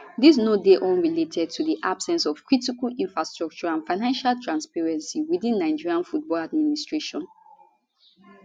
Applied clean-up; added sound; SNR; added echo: none; none; none; none.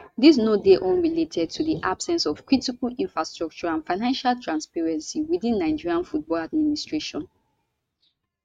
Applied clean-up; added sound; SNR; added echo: neural mask model RNNoise.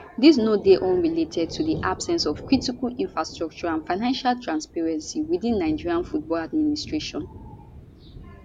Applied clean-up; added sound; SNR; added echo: none; Thunder; 16 dB; none.